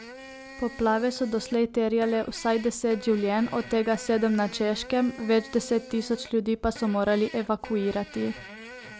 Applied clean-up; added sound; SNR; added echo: none; Fart; 17 dB; none.